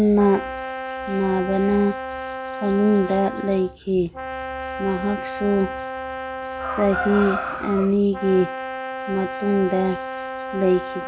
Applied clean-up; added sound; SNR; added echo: none; Brass instrument; 9 dB; none.